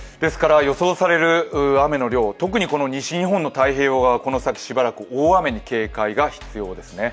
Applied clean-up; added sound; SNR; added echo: none; none; none; none.